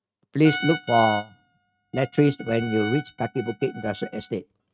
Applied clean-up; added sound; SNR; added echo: neural mask model RNNoise.